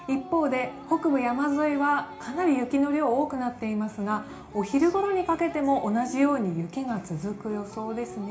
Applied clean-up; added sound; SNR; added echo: none; none; none; reverberation time 0.4 s.